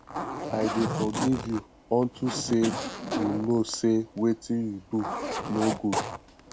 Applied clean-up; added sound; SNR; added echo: none; Zipper (clothing); 5 dB; none.